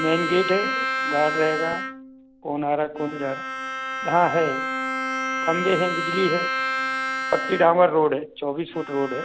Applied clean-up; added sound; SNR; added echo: none; Bowed string instrument; 4 dB; none.